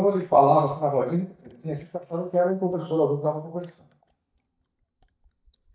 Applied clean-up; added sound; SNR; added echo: neural mask model DeepFilterNet 3.